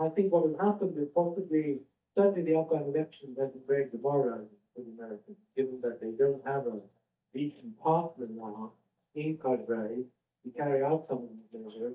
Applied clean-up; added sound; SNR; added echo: neural mask model DeepFilterNet 3.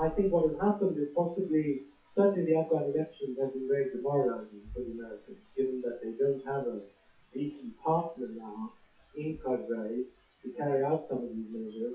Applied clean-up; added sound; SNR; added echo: classical method WPE with log-MMSE.